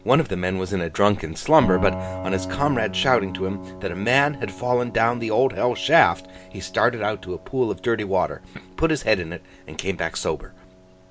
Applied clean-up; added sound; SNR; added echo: none; Piano; 13 dB; none.